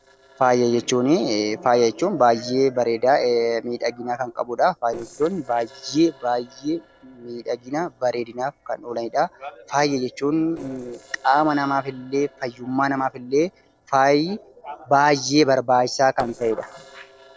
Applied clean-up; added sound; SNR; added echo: neural separator model SepFormer DNS4.